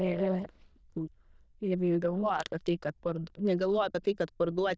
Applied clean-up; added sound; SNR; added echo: neural diffusion model UNIVERSE++.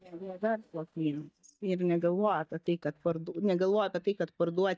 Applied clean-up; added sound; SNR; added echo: neural mask model DeepFilterNet 3.